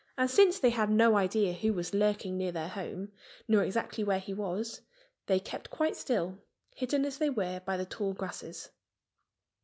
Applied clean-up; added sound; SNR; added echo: none; none; none; none.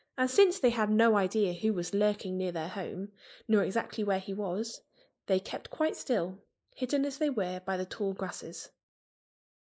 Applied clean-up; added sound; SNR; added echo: neural mask model Resemble Enhance denoiser.